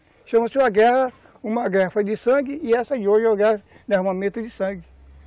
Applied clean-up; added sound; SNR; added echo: none; none; none; none.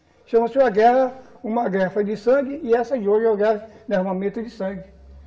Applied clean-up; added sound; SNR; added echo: none; none; none; reverberation time 1.4 s.